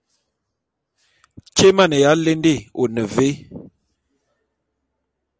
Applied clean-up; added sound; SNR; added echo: none; none; none; none.